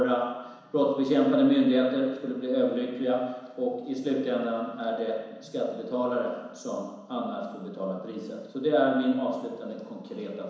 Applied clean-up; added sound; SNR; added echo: none; none; none; reverberation time 1.0 s.